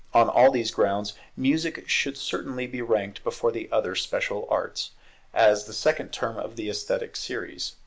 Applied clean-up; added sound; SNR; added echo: none; none; none; none.